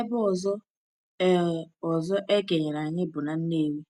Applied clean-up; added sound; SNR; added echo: none; none; none; none.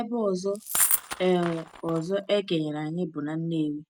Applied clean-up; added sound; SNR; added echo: neural mask model RNNoise.